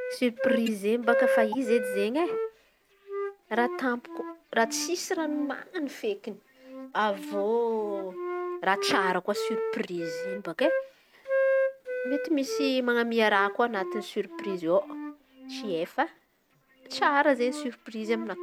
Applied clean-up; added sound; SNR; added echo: none; Wind instrument, woodwind instrument; 4 dB; none.